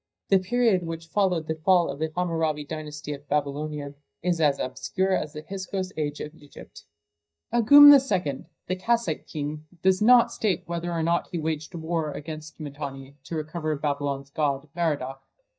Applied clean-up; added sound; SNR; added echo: neural mask model DeepFilterNet 3.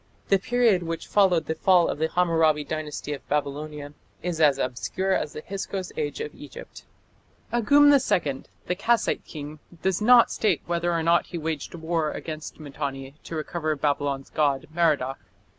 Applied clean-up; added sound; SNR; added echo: none; none; none; none.